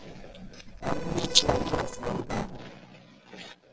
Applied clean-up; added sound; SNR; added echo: neural separator model SepFormer DNS4.